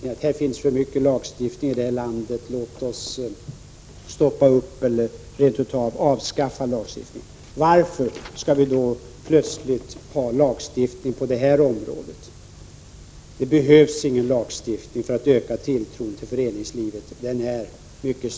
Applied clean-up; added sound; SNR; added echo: none; none; none; none.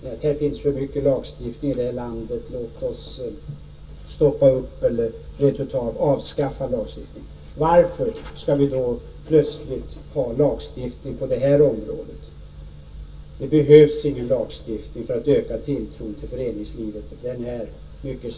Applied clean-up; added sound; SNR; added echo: none; none; none; reverberation time 0.1 s.